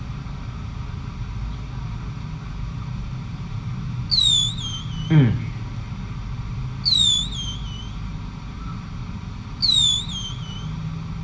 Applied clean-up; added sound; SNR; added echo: none; Fireworks; -4 dB; reverberation time 0.8 s.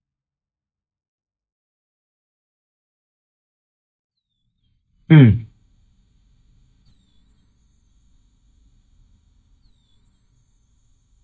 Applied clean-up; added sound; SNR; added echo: neural mask model DeepFilterNet 3.